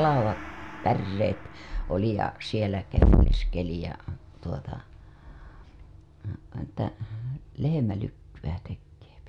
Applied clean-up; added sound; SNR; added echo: none; Gong; 19 dB; none.